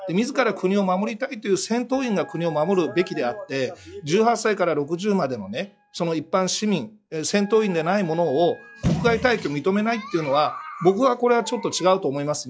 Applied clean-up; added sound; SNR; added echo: classical method log-MMSE.